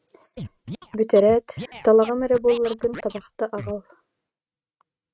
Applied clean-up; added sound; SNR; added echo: neural mask model RNNoise.